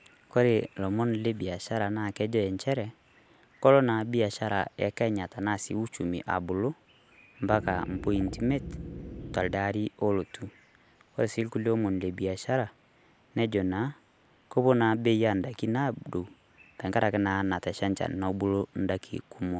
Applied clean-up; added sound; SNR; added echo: none; Wind instrument, woodwind instrument; 10 dB; none.